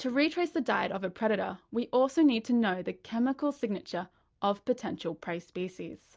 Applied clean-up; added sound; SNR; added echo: none; none; none; none.